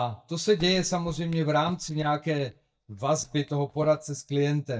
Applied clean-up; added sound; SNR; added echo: neural mask model DeepFilterNet 3.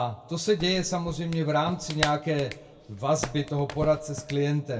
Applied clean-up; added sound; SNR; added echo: none; Clapping; 11 dB; reverberation time 0.2 s.